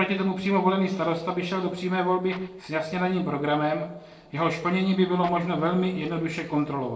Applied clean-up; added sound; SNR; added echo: neural separator model SepFormer DNS4.